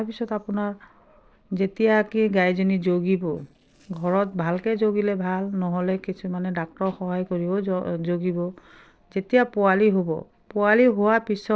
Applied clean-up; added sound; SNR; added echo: neural separator model SepFormer DNS4.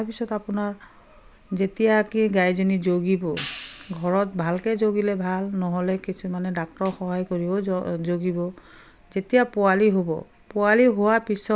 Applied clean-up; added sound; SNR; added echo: none; Hi-hat; 12 dB; none.